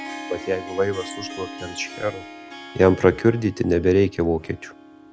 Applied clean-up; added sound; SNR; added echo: none; Harp; 15 dB; none.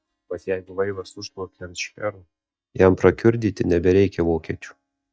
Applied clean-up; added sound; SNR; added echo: neural mask model DeepFilterNet 3.